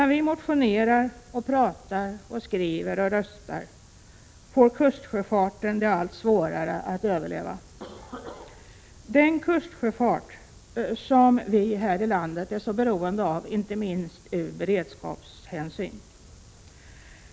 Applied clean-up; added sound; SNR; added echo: none; none; none; none.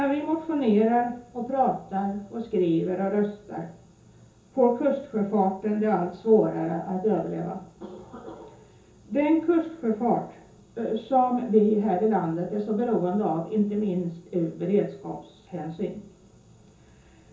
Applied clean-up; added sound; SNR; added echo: none; none; none; reverberation time 0.6 s.